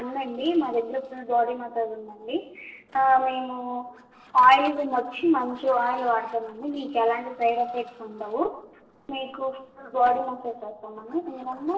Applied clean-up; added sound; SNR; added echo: neural separator model SepFormer DNS4.